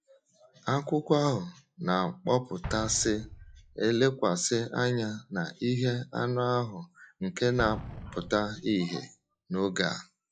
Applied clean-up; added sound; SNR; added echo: classical method log-MMSE.